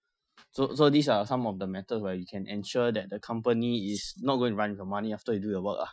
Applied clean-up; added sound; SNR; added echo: classical method Wiener filter.